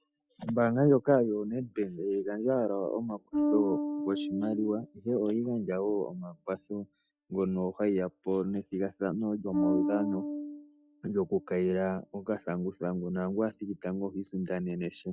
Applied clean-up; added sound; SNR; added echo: classical method log-MMSE.